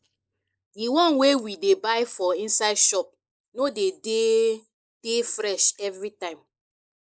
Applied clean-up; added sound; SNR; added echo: neural mask model Resemble Enhance denoiser.